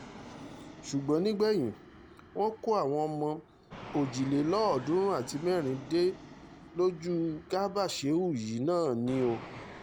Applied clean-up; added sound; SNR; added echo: none; Fixed-wing aircraft, airplane; 17 dB; none.